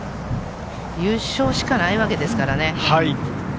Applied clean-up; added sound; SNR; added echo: none; Cupboard open or close; 12 dB; none.